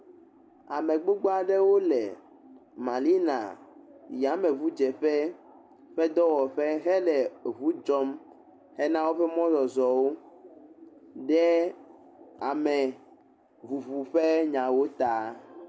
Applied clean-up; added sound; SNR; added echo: none; none; none; none.